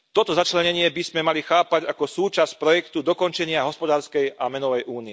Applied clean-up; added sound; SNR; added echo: none; none; none; none.